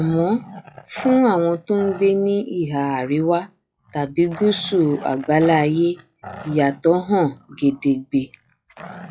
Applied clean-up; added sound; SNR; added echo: classical method log-MMSE.